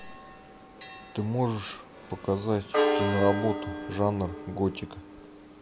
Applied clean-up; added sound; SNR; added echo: none; Church bell; 3 dB; none.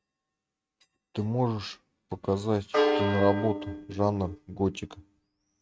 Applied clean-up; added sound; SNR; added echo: neural mask model RNNoise.